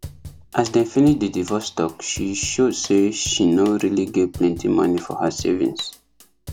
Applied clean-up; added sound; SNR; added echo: none; Drum / Drum kit; 19 dB; none.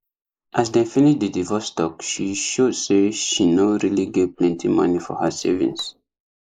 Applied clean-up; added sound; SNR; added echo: neural mask model Resemble Enhance denoiser.